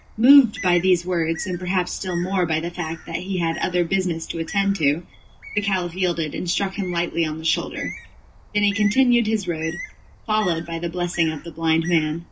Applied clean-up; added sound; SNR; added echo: none; Bird; 17 dB; reverberation time 0.2 s.